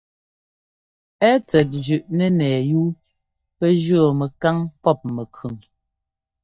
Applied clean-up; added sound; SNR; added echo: neural mask model DeepFilterNet 3.